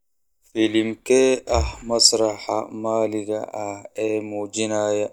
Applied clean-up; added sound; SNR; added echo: neural mask model DeepFilterNet 3.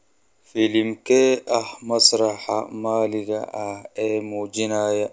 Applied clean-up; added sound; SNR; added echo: none; none; none; none.